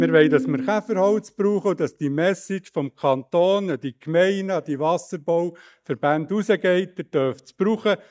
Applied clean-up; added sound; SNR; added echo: neural mask model DeepFilterNet 3.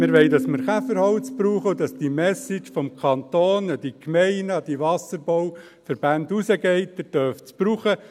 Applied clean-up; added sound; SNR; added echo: none; Piano; 11 dB; none.